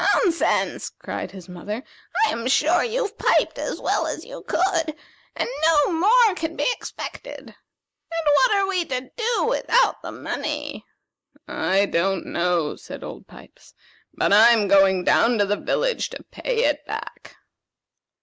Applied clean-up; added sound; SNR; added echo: neural mask model Resemble Enhance denoiser.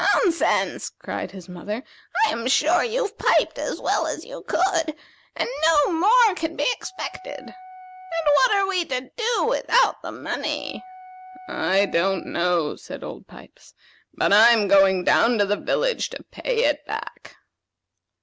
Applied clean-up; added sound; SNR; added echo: none; Wind instrument, woodwind instrument; 19 dB; none.